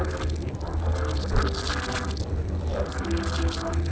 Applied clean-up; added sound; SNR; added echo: neural separator model SepFormer DNS4.